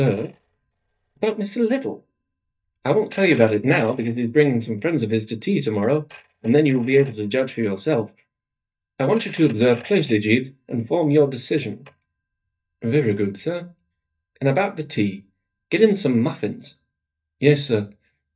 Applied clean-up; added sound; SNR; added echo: neural mask model DeepFilterNet 3.